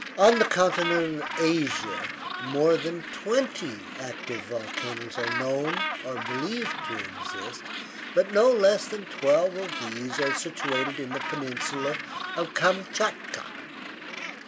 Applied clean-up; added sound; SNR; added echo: none; Gull, seagull; 7 dB; none.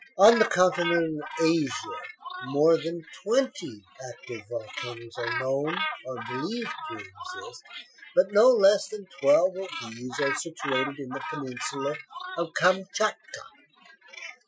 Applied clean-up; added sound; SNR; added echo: classical method Wiener filter.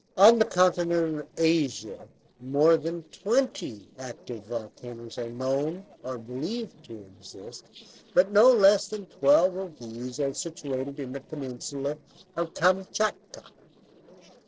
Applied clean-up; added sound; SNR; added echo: neural separator model SepFormer DNS4.